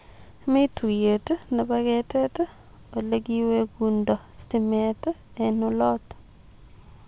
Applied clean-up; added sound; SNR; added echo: none; none; none; none.